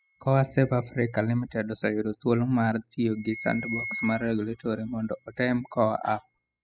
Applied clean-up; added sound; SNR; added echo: classical method spectral subtraction.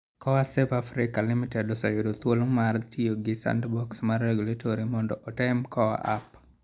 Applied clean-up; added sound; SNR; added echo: none; none; none; none.